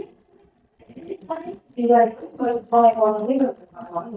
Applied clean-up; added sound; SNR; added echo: neural mask model DeepFilterNet 3.